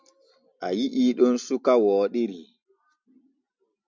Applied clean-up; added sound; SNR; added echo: none; none; none; none.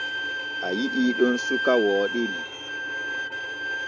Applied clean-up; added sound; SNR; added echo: none; Bowed string instrument; 3 dB; none.